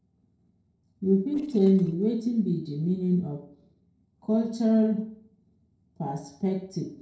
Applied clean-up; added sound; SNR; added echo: neural separator model SepFormer DNS4.